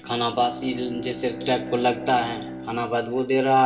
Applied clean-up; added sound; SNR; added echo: none; Bowed string instrument; 12 dB; reverberation time 0.2 s.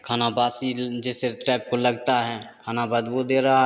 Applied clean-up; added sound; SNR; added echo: none; none; none; none.